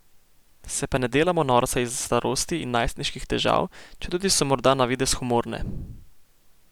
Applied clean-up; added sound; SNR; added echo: none; none; none; none.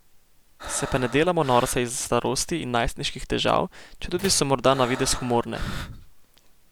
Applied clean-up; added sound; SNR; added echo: none; Breathing + Slam; 14 dB; none.